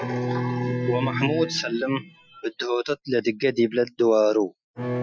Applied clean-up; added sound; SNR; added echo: classical method Wiener filter.